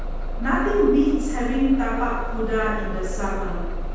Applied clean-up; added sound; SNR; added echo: none; Bus; 3 dB; reverberation time 1.2 s.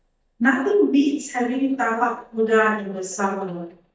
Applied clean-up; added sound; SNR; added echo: neural mask model DeepFilterNet 3.